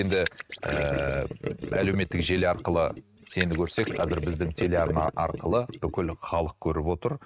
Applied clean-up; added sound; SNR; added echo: neural mask model RNNoise.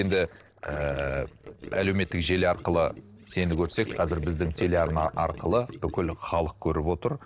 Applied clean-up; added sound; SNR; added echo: neural separator model SepFormer DNS4.